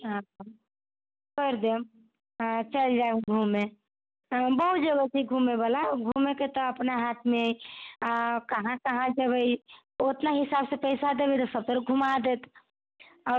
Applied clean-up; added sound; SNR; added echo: none; none; none; none.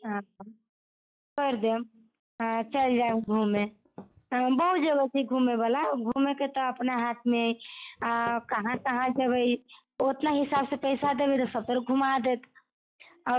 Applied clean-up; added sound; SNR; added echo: classical method log-MMSE.